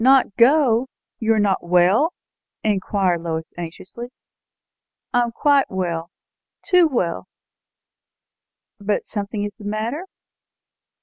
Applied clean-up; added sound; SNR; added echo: none; none; none; none.